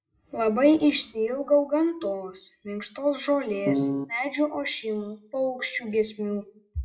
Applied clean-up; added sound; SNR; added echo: classical method WPE with log-MMSE.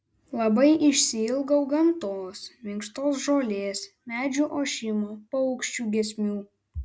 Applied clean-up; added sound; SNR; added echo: none; none; none; none.